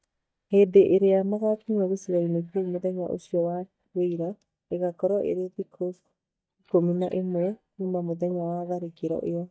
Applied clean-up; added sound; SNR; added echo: neural mask model DeepFilterNet 3.